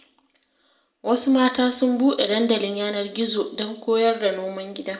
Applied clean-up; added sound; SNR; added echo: none; none; none; reverberation time 0.7 s.